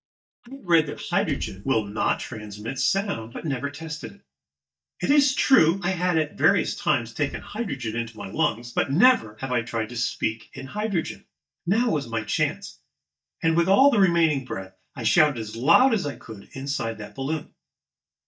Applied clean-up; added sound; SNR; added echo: neural mask model DeepFilterNet 3.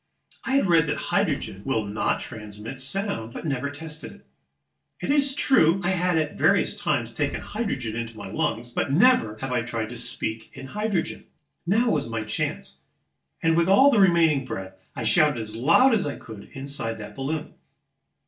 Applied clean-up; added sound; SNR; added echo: neural separator model SepFormer DNS4.